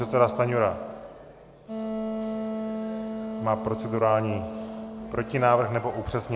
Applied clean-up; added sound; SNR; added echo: none; Wind instrument, woodwind instrument; 7 dB; none.